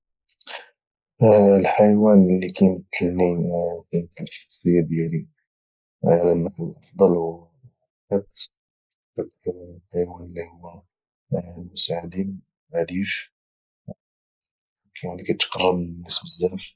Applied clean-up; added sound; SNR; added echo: neural mask model Resemble Enhance denoiser.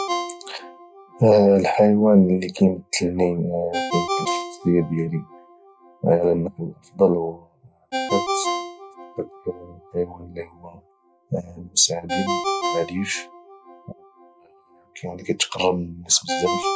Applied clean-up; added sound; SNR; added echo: none; Ringtone; 8 dB; none.